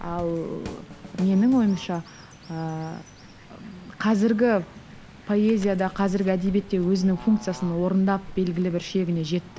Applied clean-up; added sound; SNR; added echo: none; Bird / Fowl + Drum kit; 18 dB; none.